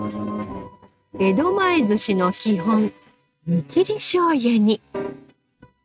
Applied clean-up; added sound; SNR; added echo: neural mask model RNNoise.